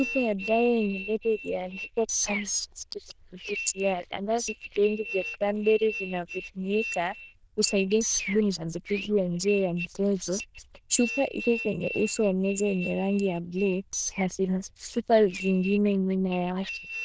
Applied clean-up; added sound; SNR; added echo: neural diffusion model UNIVERSE++.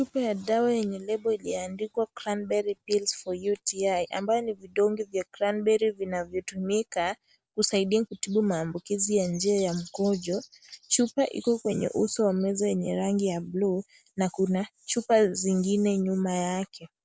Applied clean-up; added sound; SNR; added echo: none; none; none; none.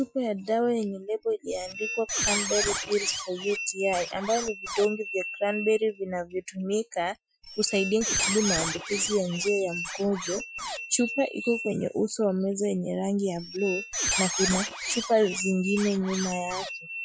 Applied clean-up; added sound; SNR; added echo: classical method Wiener filter.